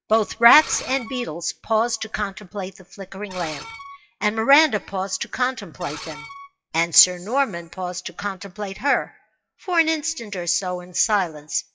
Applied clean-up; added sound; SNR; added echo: classical method WPE with log-MMSE.